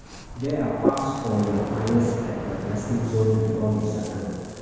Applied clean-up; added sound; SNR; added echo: none; Ocean; 7 dB; reverberation time 1.9 s.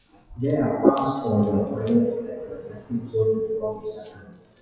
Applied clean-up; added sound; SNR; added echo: classical method WPE with log-MMSE.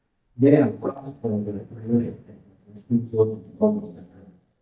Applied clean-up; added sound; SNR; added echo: neural mask model DeepFilterNet 3.